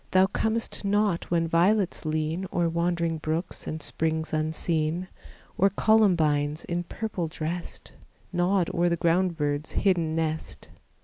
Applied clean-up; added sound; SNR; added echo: none; none; none; none.